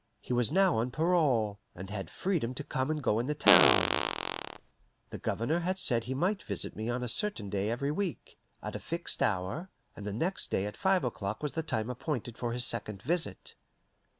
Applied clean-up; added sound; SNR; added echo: none; Fart; -5 dB; none.